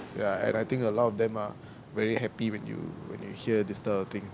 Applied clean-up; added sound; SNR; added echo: none; Fireworks; 20 dB; none.